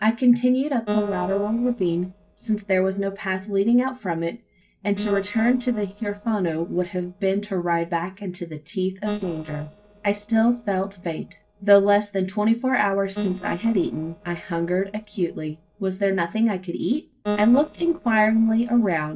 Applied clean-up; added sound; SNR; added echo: neural separator model SepFormer DNS4.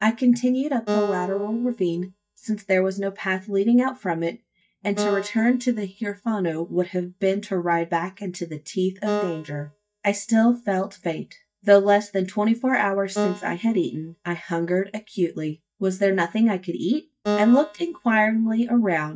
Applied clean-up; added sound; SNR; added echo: neural mask model DeepFilterNet 3.